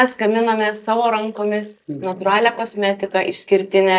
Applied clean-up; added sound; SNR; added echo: neural mask model DeepFilterNet 3.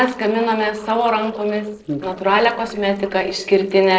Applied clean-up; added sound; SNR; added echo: neural separator model SepFormer DNS4.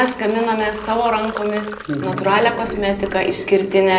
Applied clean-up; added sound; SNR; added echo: none; Sink (filling or washing); 13 dB; reverberation time 0.4 s.